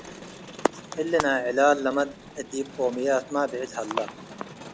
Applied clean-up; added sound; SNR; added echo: none; Crowd; 17 dB; none.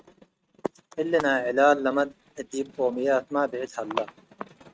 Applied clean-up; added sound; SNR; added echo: neural mask model RNNoise.